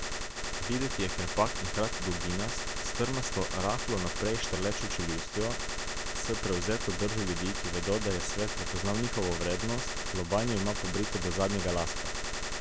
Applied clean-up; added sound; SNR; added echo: none; Gunshot, gunfire; 0 dB; none.